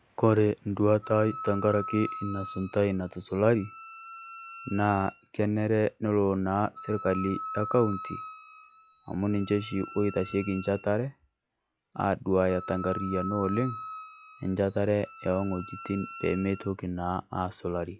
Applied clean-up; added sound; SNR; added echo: classical method log-MMSE.